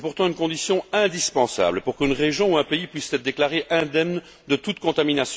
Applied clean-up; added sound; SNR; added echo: none; none; none; none.